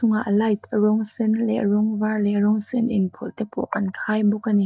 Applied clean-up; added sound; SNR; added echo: neural mask model DeepFilterNet 3.